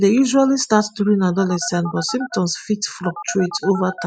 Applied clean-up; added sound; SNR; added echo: classical method spectral subtraction.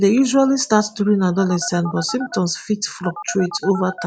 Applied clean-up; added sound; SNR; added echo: none; Telephone; 13 dB; none.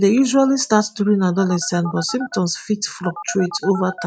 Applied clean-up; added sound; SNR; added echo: neural mask model RNNoise.